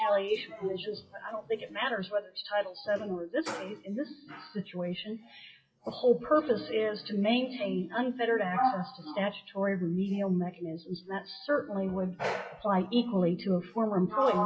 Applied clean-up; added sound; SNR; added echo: classical method WPE with log-MMSE.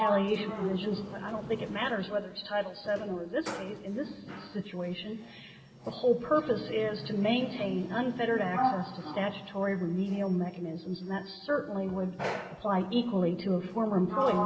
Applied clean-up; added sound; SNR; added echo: none; Sliding door; 8 dB; reverberation time 2.7 s.